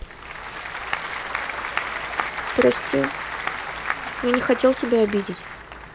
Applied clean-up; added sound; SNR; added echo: none; Applause / Crowd; 4 dB; none.